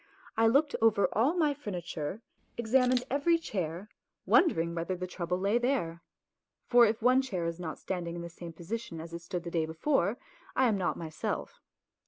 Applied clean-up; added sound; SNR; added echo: none; Camera; 18 dB; none.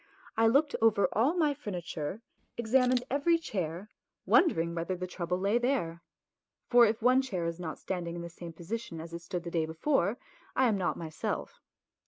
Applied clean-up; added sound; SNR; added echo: neural mask model RNNoise.